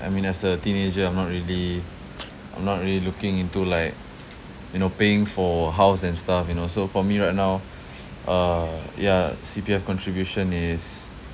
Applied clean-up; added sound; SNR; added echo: none; none; none; none.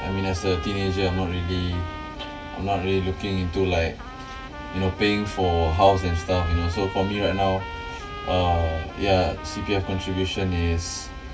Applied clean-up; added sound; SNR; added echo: none; Trumpet; 13 dB; reverberation time 0.1 s.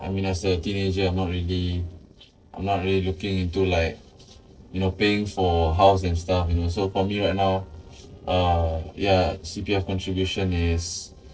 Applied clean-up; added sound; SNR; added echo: neural separator model SepFormer DNS4.